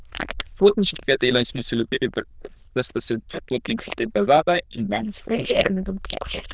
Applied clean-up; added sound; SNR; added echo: neural diffusion model UNIVERSE++.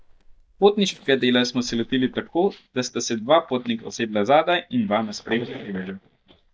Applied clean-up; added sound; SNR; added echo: neural mask model DeepFilterNet 3.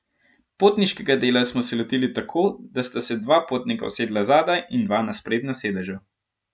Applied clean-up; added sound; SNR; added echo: none; none; none; none.